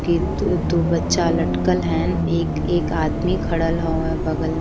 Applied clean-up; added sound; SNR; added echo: none; Bus; 0 dB; none.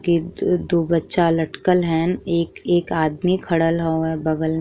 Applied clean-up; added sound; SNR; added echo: none; none; none; none.